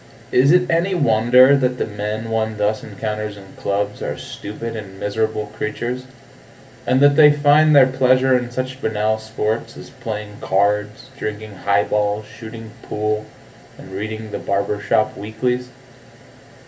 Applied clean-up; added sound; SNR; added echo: none; none; none; reverberation time 0.3 s.